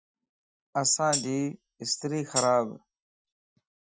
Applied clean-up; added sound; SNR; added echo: classical method Wiener filter.